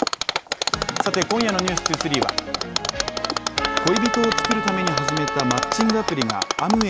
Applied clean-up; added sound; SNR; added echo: none; Mechanisms + Trumpet; 0 dB; none.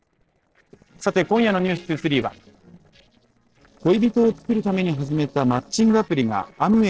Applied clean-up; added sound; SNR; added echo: neural separator model SepFormer DNS4.